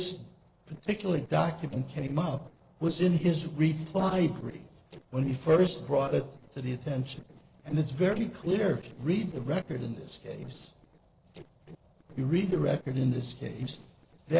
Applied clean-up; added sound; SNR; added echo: neural separator model SepFormer DNS4.